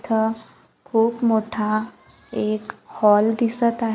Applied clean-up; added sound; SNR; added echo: none; none; none; none.